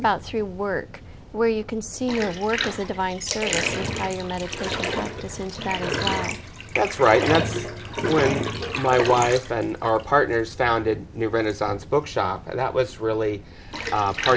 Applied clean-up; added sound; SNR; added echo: none; Bathtub (filling or washing); 6 dB; none.